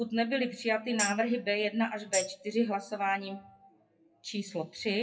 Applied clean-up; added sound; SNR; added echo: classical method WPE with log-MMSE.